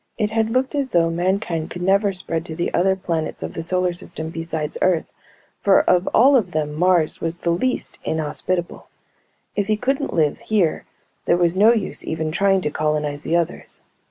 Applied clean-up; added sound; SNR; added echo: none; none; none; none.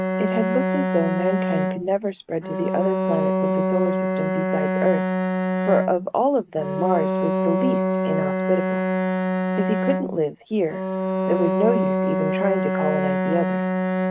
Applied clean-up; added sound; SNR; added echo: neural mask model RNNoise.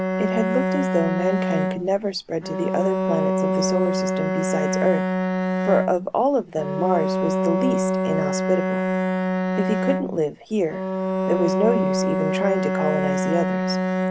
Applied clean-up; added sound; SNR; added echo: none; Bowed string instrument; -2 dB; none.